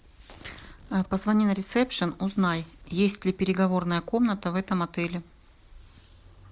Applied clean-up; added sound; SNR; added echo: none; none; none; none.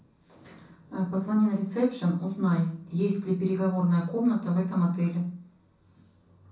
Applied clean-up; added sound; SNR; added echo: none; none; none; reverberation time 0.6 s.